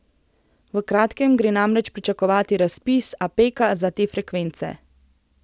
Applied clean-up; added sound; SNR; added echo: none; none; none; none.